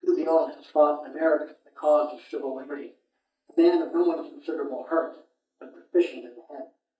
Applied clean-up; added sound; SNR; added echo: neural mask model DeepFilterNet 3.